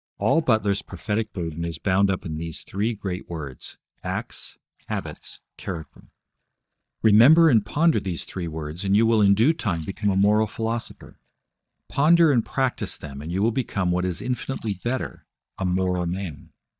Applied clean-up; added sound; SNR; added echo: neural mask model DeepFilterNet 3.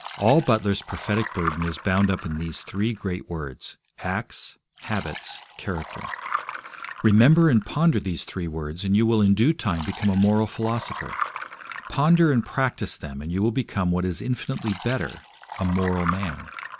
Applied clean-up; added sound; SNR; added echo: none; Liquid; 13 dB; none.